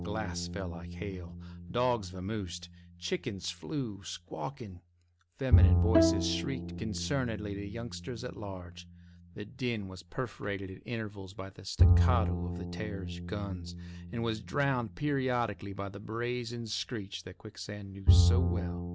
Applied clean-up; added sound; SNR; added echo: none; Bowed string instrument + Bowed string instrument; -3 dB; none.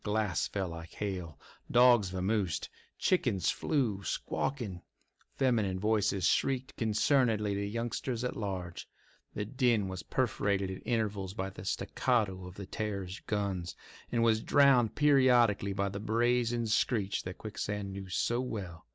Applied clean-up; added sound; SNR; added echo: none; none; none; none.